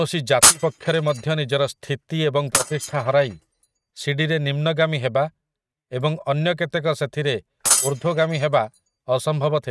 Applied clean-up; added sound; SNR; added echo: neural mask model RNNoise.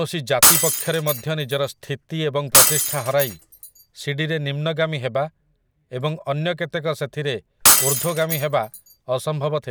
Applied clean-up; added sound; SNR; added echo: none; Shatter; -4 dB; none.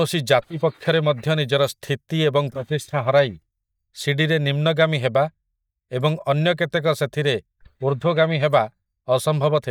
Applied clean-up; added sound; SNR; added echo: neural mask model DeepFilterNet 3.